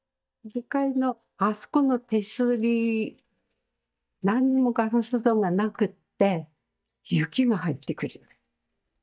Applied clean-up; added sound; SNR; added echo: neural mask model DeepFilterNet 3.